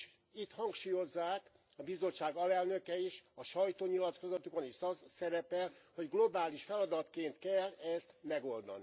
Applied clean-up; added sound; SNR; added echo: none; none; none; none.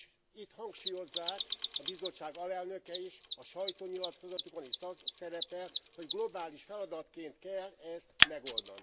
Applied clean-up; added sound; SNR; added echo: none; Mechanisms; -4 dB; none.